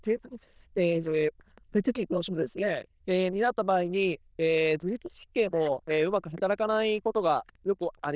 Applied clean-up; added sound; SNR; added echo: neural diffusion model UNIVERSE++.